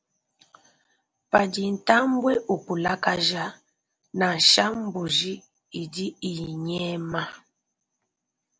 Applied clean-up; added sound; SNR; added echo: none; none; none; none.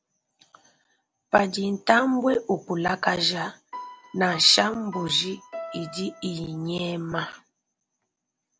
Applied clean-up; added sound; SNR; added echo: none; Piano; 15 dB; none.